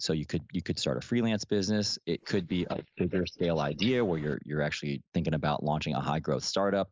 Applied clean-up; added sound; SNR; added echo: neural mask model Resemble Enhance denoiser.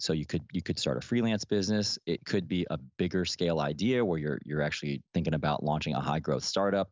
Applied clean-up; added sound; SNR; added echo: none; none; none; none.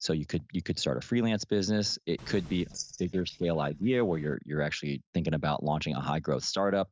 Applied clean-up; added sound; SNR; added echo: neural mask model DeepFilterNet 3.